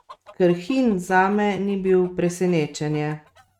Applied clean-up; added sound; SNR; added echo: neural mask model RNNoise.